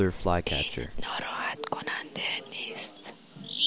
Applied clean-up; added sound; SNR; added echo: none; Bird vocalization, bird call, bird song; -3 dB; none.